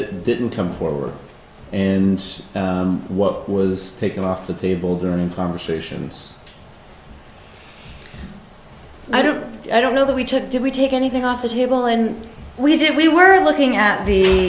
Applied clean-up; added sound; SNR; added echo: none; none; none; none.